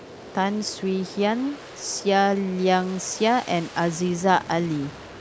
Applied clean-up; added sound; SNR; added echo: none; Aircraft; 16 dB; none.